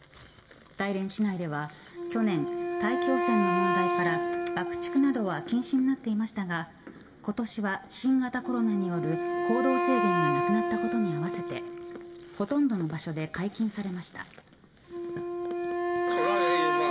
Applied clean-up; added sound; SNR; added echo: none; Wind instrument, woodwind instrument; 1 dB; reverberation time 1.1 s.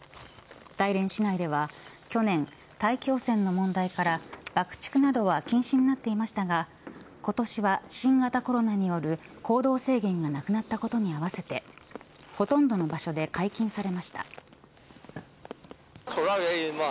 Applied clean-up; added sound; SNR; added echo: none; none; none; none.